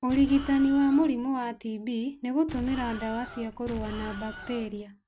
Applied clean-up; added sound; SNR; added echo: none; Explosion; 13 dB; none.